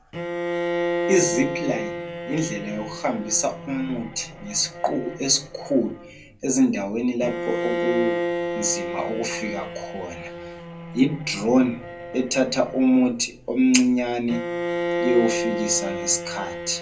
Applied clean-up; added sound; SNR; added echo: none; Bowed string instrument; 5 dB; reverberation time 0.2 s.